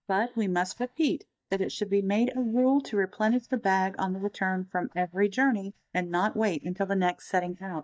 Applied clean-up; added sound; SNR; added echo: neural mask model DeepFilterNet 3.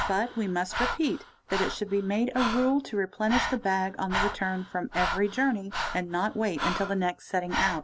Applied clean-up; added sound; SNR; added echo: none; Breathing; 6 dB; none.